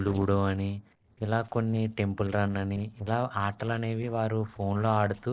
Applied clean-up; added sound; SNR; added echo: neural separator model SepFormer DNS4.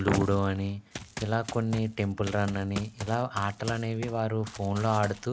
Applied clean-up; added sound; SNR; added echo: none; Run; 14 dB; none.